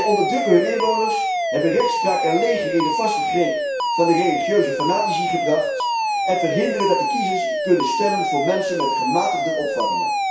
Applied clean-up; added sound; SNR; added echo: none; Alarm; 0 dB; reverberation time 0.6 s.